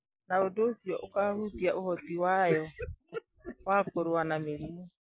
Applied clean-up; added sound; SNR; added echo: neural mask model Resemble Enhance denoiser.